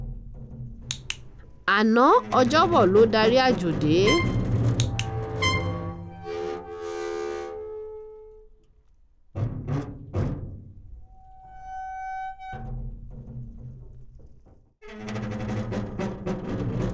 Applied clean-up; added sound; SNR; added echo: none; Trumpet + Squeak; 3 dB; none.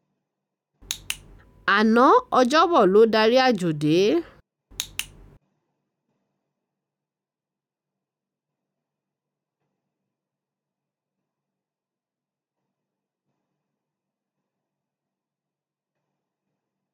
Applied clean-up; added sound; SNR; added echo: none; none; none; none.